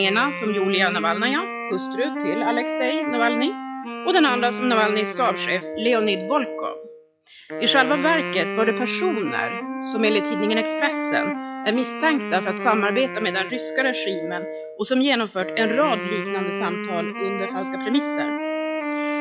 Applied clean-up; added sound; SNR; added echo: classical method log-MMSE.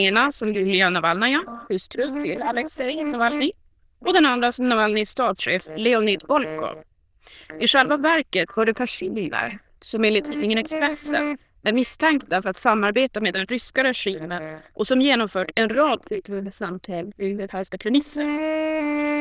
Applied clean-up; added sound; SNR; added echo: neural diffusion model UNIVERSE++.